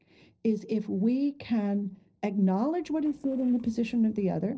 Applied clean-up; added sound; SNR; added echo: neural separator model SepFormer DNS4.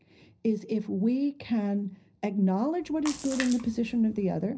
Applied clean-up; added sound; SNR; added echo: none; Splash, splatter; 13 dB; reverberation time 0.5 s.